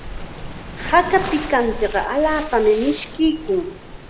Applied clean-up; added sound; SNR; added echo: none; Waves, surf; 11 dB; none.